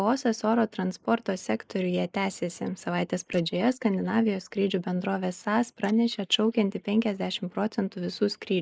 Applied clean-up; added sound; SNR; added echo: neural mask model Resemble Enhance denoiser.